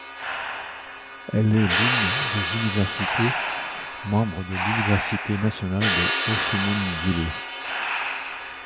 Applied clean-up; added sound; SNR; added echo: none; Breathing + Crash cymbal; 1 dB; none.